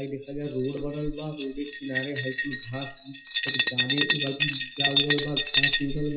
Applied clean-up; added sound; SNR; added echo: classical method WPE with log-MMSE.